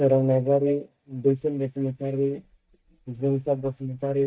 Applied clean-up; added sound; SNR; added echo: neural mask model DeepFilterNet 3.